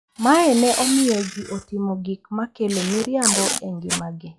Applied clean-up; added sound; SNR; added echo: classical method log-MMSE.